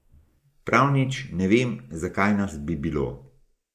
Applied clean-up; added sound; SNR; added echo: neural mask model Resemble Enhance denoiser.